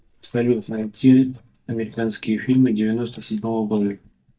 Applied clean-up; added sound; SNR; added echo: neural mask model DeepFilterNet 3.